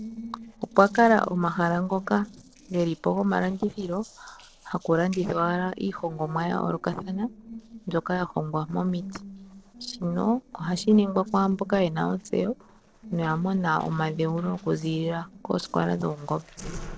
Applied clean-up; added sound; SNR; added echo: neural separator model SepFormer DNS4.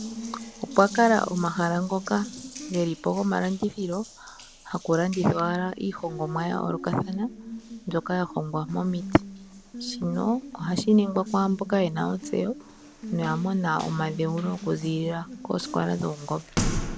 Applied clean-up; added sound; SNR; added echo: none; Water tap, faucet; 10 dB; none.